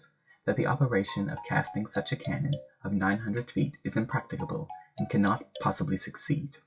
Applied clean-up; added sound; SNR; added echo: classical method WPE with log-MMSE.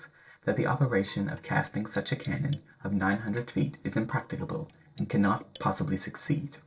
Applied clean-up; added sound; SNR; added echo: neural separator model SepFormer DNS4.